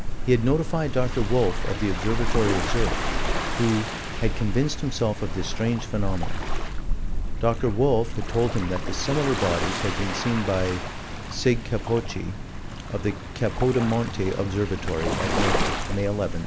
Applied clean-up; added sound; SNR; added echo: none; Waves, surf; 0 dB; none.